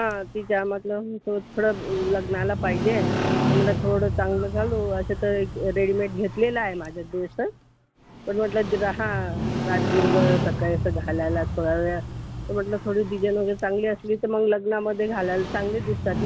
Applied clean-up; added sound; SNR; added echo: none; Motorcycle; 3 dB; none.